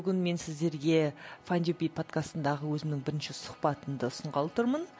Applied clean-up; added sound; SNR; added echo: none; none; none; none.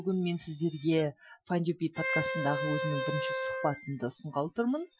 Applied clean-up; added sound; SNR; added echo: classical method Wiener filter.